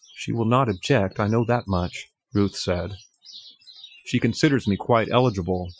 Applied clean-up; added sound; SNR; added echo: classical method Wiener filter.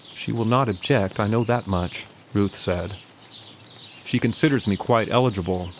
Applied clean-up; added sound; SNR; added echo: none; Rain; 19 dB; none.